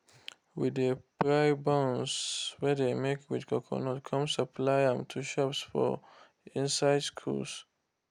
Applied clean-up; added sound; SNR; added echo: none; none; none; none.